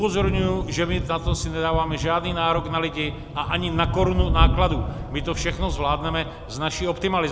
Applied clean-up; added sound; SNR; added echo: none; Thunder; 2 dB; none.